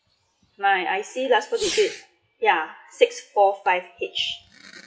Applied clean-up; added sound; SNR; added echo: classical method log-MMSE.